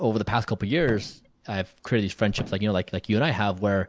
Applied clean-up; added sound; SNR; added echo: none; Thump, thud; 16 dB; none.